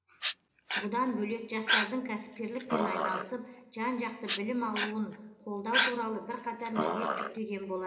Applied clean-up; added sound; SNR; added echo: none; Dog; -3 dB; reverberation time 0.8 s.